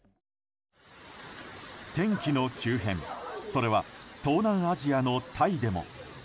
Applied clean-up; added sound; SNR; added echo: none; none; none; none.